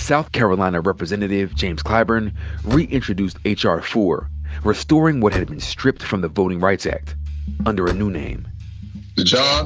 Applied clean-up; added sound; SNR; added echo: none; Slam; 13 dB; none.